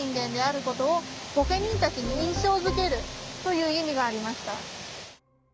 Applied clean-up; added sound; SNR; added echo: none; none; none; none.